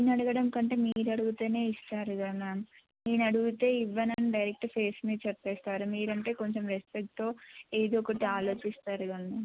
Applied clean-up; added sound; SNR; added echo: none; none; none; none.